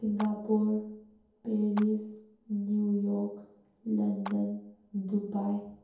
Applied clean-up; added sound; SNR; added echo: none; Clapping; 19 dB; reverberation time 0.7 s.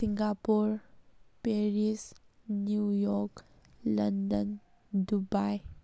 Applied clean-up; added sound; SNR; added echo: none; none; none; none.